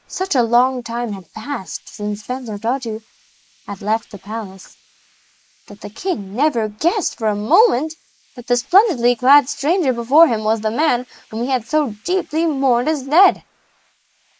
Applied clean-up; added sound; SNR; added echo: neural mask model Resemble Enhance denoiser.